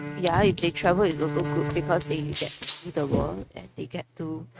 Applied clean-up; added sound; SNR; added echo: neural mask model RNNoise.